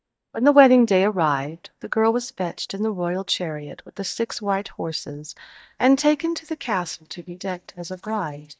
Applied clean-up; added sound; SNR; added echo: neural mask model DeepFilterNet 3.